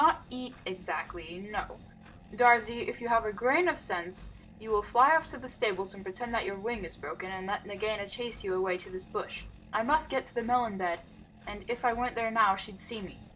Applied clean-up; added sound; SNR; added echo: none; Engine; 19 dB; none.